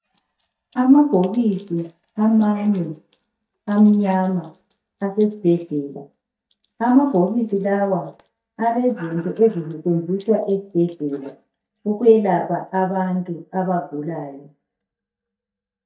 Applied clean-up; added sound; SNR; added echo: neural mask model DeepFilterNet 3.